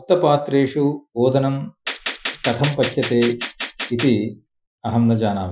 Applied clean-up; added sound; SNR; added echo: classical method Wiener filter.